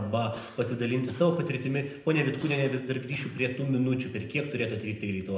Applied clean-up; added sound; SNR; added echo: none; Cough; 19 dB; reverberation time 0.8 s.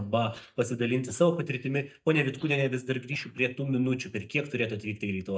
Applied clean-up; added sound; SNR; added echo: neural mask model DeepFilterNet 3.